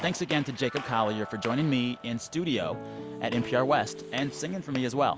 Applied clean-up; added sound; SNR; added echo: none; Gunshot, gunfire; 16 dB; none.